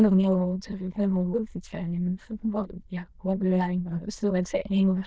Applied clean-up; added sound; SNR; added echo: neural diffusion model UNIVERSE++.